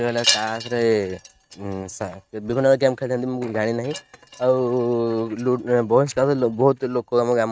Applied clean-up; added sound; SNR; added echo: neural mask model RNNoise.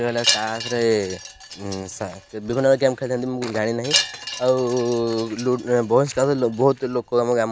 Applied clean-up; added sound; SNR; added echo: none; Wind chime; 9 dB; none.